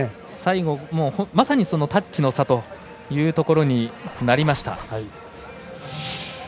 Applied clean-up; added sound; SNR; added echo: none; Zipper (clothing); 17 dB; none.